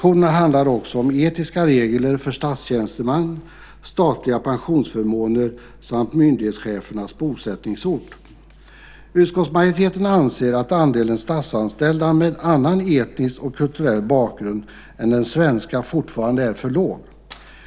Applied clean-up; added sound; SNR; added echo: none; none; none; none.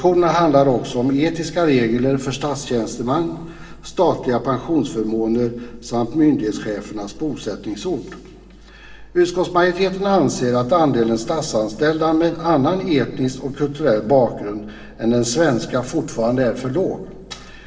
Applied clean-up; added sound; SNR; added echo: none; none; none; reverberation time 2.9 s.